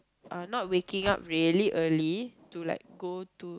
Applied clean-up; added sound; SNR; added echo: none; Car; 17 dB; none.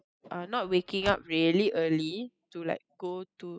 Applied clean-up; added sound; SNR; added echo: classical method spectral subtraction.